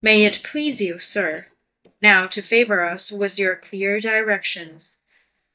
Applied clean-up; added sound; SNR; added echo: neural mask model DeepFilterNet 3.